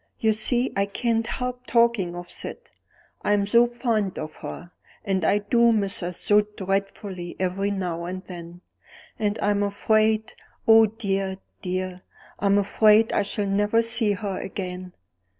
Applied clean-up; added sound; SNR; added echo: none; none; none; none.